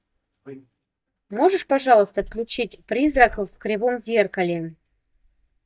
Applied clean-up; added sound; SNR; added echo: neural mask model DeepFilterNet 3.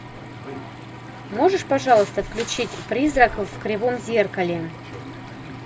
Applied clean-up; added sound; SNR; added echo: none; Stream; 20 dB; none.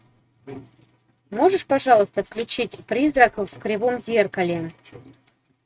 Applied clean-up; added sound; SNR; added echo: neural mask model RNNoise.